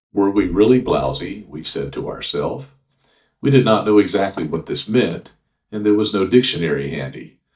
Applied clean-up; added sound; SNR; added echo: neural mask model DeepFilterNet 3.